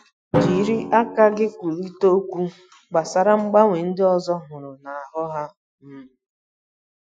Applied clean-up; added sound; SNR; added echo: classical method Wiener filter.